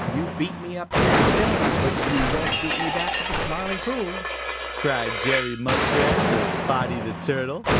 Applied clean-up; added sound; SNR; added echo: none; Explosion; -4 dB; none.